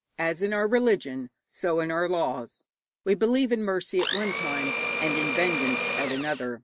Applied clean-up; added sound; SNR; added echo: none; Domestic sounds, home sounds; 0 dB; none.